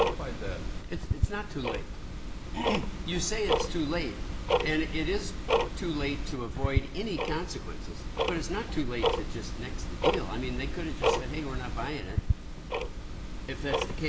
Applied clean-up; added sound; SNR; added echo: none; Tick-tock; -3 dB; none.